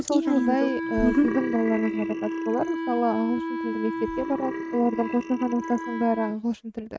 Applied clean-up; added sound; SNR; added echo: neural mask model RNNoise.